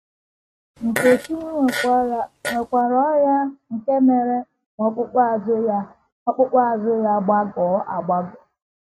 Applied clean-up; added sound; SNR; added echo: neural mask model RNNoise.